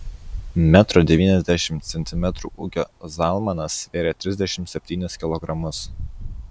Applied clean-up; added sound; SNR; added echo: none; Wind; 15 dB; none.